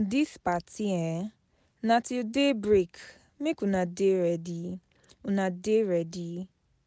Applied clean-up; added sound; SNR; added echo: none; none; none; none.